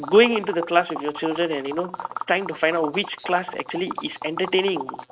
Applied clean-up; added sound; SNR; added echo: neural mask model RNNoise.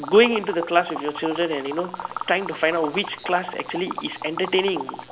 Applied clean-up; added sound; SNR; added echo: none; Liquid; 11 dB; none.